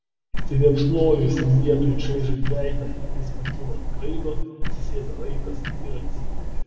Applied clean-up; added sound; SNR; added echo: none; Tick-tock; -1 dB; reverberation time 2.4 s.